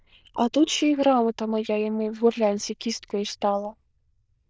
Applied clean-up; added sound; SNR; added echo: neural diffusion model UNIVERSE++.